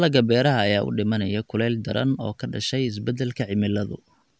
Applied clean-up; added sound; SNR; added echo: none; none; none; none.